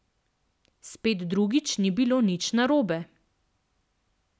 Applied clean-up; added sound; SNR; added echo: none; none; none; none.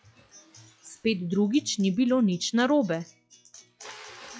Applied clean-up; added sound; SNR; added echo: classical method log-MMSE.